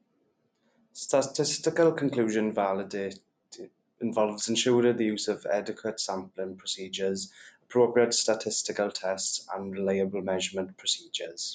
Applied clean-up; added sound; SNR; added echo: none; none; none; none.